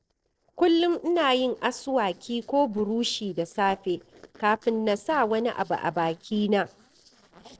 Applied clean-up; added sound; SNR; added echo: neural separator model SepFormer DNS4.